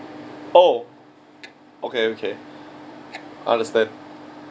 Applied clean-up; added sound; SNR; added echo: none; none; none; none.